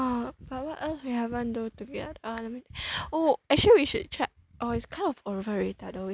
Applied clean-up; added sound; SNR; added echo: none; none; none; none.